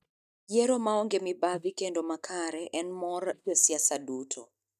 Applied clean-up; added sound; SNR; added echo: neural mask model DeepFilterNet 3.